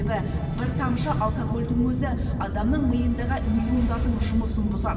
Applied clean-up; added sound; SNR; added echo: none; Aircraft; 0 dB; reverberation time 2.3 s.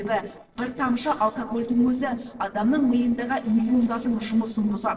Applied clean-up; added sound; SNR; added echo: neural separator model SepFormer DNS4.